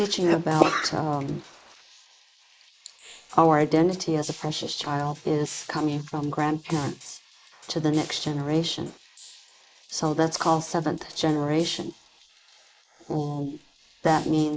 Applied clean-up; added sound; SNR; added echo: neural mask model Resemble Enhance denoiser.